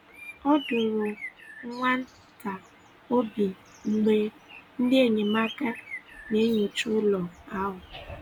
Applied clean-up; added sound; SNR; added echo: none; Bird; 17 dB; none.